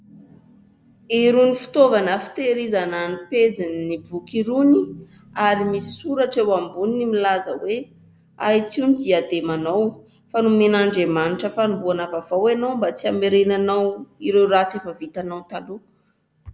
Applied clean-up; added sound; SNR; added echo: none; none; none; none.